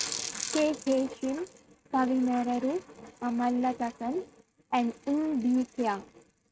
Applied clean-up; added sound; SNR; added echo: neural mask model RNNoise.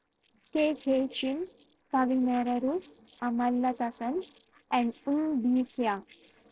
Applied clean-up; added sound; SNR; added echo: neural separator model SepFormer DNS4.